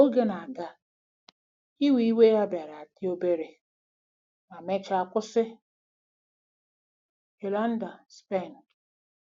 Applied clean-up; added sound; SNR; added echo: none; none; none; none.